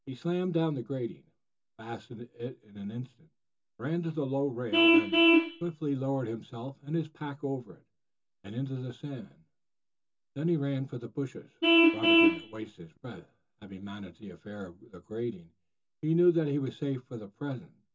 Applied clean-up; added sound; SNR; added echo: none; Vehicle horn, car horn, honking; -2 dB; reverberation time 0.2 s.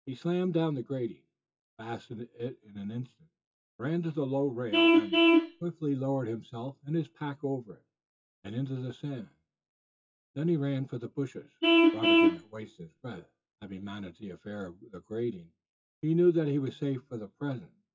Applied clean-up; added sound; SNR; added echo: classical method WPE with log-MMSE.